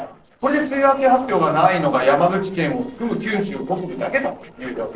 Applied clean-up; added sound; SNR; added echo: neural separator model SepFormer DNS4.